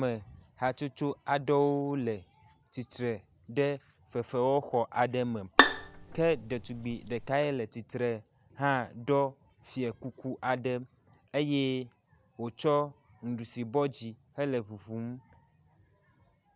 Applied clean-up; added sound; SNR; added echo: none; Bowed string instrument; -2 dB; none.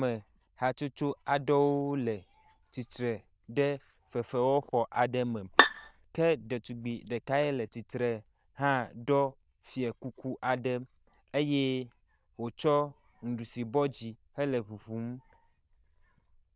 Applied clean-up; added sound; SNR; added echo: neural diffusion model UNIVERSE++.